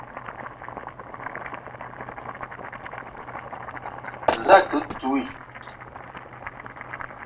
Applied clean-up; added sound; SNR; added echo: none; Boiling; 10 dB; reverberation time 0.1 s.